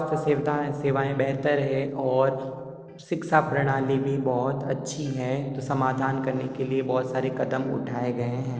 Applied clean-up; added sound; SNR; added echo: neural separator model SepFormer DNS4.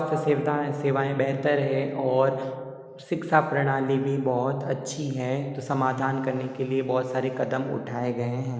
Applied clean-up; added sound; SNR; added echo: neural mask model Resemble Enhance denoiser.